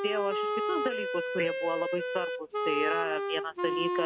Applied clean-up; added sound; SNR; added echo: none; Wind instrument, woodwind instrument; -2 dB; none.